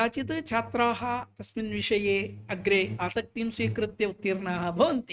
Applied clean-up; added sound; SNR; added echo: neural mask model RNNoise.